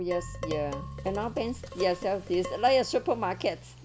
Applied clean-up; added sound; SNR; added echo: none; Accelerating, revving, vroom / Motor vehicle (road) + Dishes, pots, and pans; 11 dB; none.